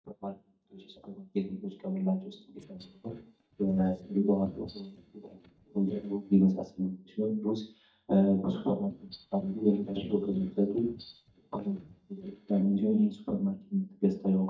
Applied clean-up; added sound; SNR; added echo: neural mask model DeepFilterNet 3.